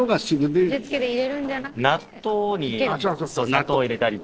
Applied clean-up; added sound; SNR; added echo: neural separator model SepFormer DNS4.